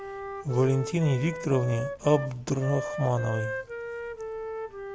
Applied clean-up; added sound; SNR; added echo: none; Wind instrument, woodwind instrument; 8 dB; none.